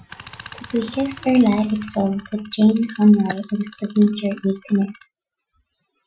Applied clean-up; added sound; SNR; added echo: classical method Wiener filter.